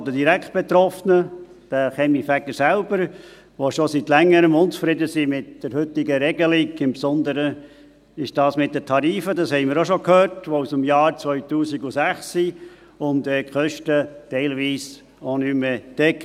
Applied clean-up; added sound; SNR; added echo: none; none; none; none.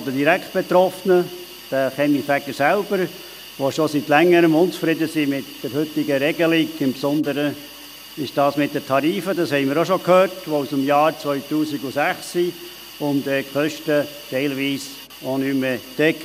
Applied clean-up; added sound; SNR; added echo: none; Hiss; 19 dB; none.